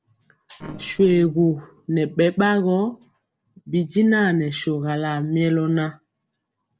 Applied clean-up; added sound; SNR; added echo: neural separator model SepFormer DNS4.